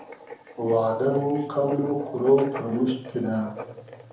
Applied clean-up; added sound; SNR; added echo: none; Writing; 15 dB; reverberation time 2.7 s.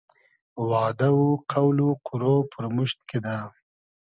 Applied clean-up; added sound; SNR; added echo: none; none; none; none.